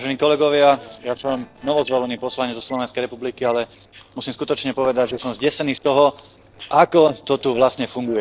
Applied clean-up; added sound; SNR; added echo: neural separator model SepFormer DNS4.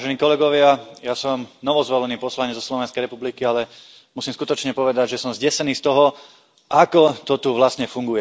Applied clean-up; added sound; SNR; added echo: none; none; none; none.